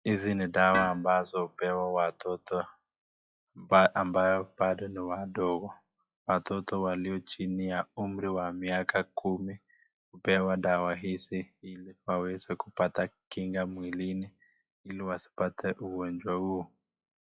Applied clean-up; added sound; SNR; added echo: classical method log-MMSE.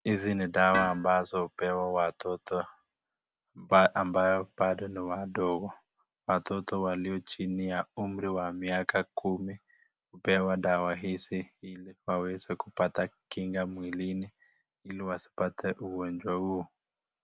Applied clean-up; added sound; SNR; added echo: none; Tools; 12 dB; none.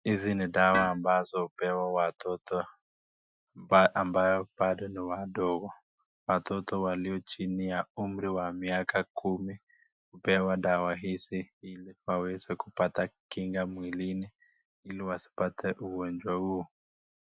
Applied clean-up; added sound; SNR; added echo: classical method Wiener filter.